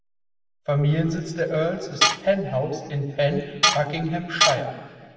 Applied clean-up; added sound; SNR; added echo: none; Tools; -1 dB; reverberation time 1.6 s.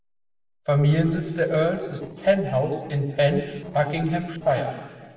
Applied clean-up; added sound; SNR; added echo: neural separator model SepFormer DNS4.